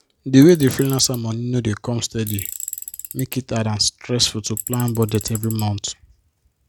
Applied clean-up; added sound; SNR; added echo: none; Tools; 16 dB; none.